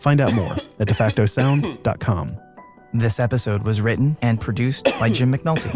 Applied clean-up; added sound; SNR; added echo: none; Cough; 11 dB; none.